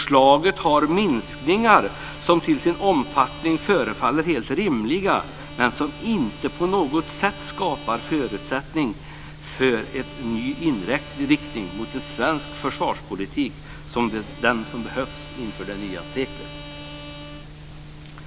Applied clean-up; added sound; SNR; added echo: none; Bowed string instrument; 18 dB; none.